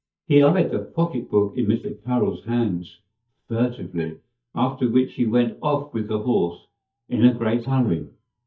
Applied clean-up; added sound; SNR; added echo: neural mask model DeepFilterNet 3.